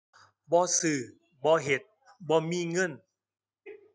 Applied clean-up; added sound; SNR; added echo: none; none; none; none.